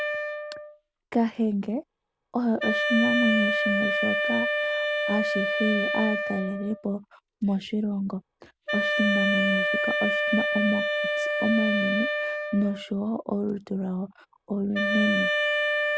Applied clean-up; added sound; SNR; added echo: none; Wind instrument, woodwind instrument; 0 dB; none.